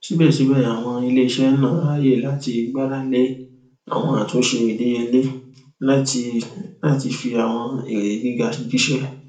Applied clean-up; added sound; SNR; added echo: none; none; none; reverberation time 0.4 s.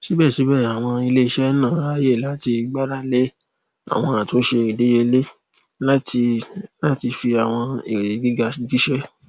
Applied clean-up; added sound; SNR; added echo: none; none; none; none.